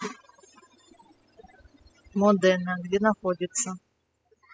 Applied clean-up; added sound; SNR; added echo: classical method spectral subtraction.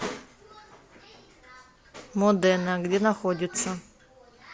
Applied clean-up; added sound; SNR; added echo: none; none; none; none.